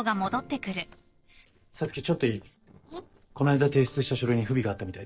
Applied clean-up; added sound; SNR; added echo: neural separator model SepFormer DNS4.